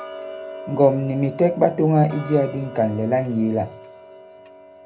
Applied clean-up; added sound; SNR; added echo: none; Tick-tock; 15 dB; reverberation time 0.4 s.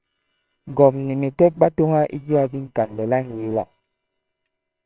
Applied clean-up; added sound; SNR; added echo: neural separator model SepFormer WHAMR!.